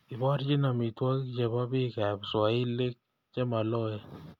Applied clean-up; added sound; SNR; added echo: none; none; none; none.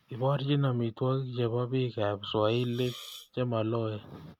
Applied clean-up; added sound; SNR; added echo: none; Hiss; 18 dB; none.